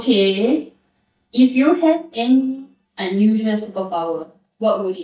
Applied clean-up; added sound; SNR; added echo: neural mask model DeepFilterNet 3.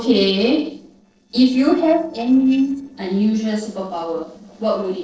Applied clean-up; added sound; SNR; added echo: neural separator model SepFormer DNS4.